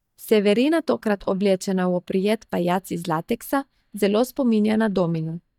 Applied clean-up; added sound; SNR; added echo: neural mask model DeepFilterNet 3.